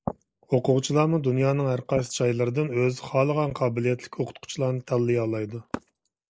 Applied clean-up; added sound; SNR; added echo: neural mask model Resemble Enhance denoiser.